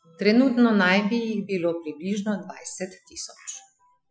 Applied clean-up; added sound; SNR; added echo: classical method Wiener filter.